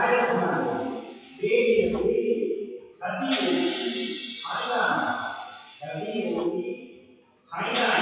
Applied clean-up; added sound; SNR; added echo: classical method WPE with log-MMSE.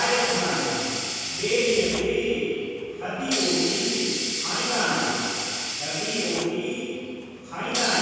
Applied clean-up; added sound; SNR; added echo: none; Hiss; 3 dB; reverberation time 2.2 s.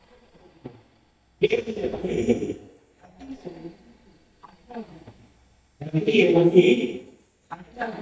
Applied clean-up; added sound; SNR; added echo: neural mask model DeepFilterNet 3.